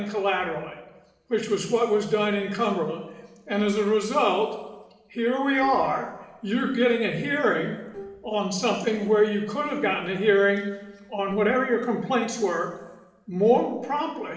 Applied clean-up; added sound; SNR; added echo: neural separator model SepFormer DNS4.